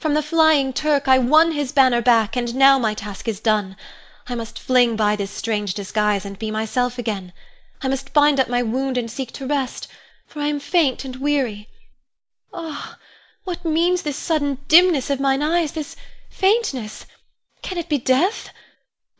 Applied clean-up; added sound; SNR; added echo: none; none; none; none.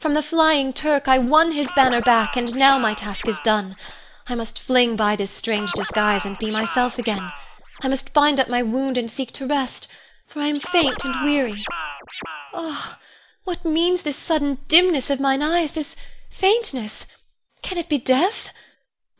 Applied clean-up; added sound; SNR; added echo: none; Scratching (performance technique); 9 dB; none.